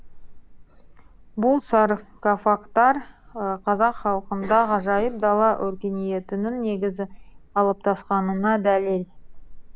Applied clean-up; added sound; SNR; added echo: none; Cough; 16 dB; none.